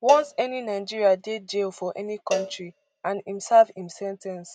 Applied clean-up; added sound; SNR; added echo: none; Cowbell; 10 dB; none.